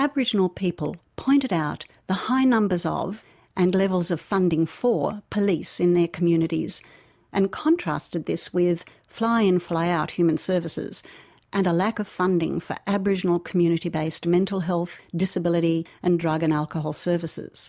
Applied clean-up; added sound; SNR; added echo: none; none; none; none.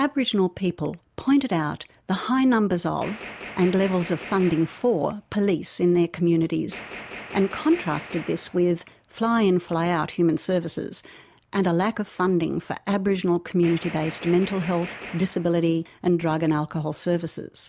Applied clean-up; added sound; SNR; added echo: none; Gunshot, gunfire; 16 dB; none.